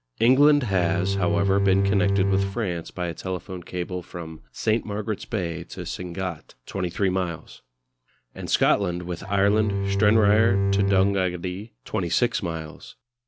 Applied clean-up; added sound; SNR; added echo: none; Bowed string instrument; -2 dB; none.